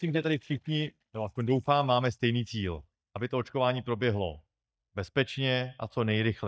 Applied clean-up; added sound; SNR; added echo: neural mask model DeepFilterNet 3.